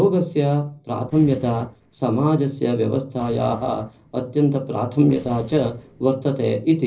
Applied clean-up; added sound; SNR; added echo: neural separator model SepFormer DNS4.